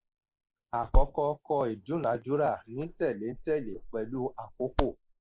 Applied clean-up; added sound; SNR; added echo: neural mask model Resemble Enhance denoiser.